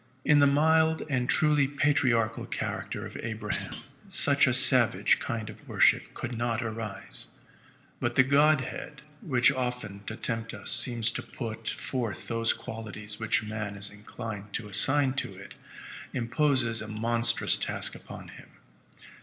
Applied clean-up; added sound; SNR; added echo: none; Thump, thud; 11 dB; reverberation time 1.0 s.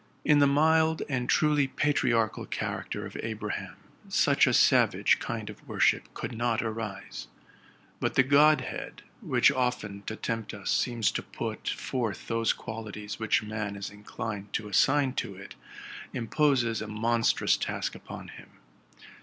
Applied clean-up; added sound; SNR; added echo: none; none; none; none.